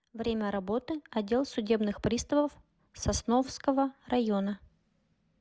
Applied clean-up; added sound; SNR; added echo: none; none; none; none.